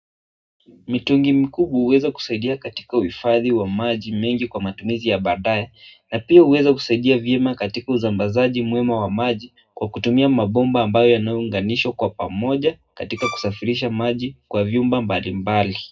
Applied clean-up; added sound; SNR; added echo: none; Bowed string instrument; 12 dB; reverberation time 0.2 s.